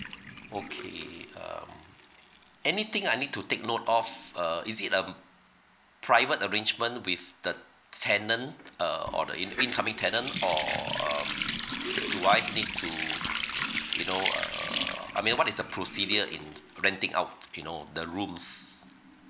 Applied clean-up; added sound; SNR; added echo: none; Water tap, faucet; 7 dB; none.